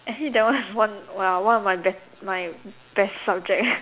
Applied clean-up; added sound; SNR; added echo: none; none; none; none.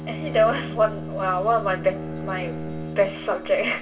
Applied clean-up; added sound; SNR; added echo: none; Bowed string instrument; 8 dB; reverberation time 0.2 s.